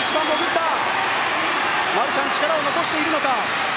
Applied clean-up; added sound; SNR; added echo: none; none; none; none.